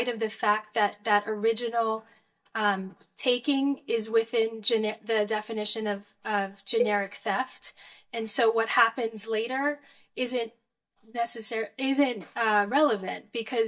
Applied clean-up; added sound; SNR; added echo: neural mask model DeepFilterNet 3.